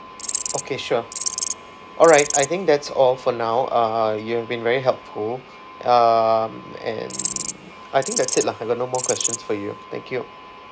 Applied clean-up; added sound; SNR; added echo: none; Insect; 6 dB; none.